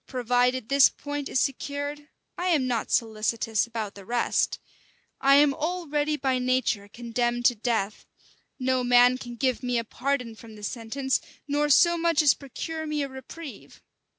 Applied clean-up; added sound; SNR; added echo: none; none; none; none.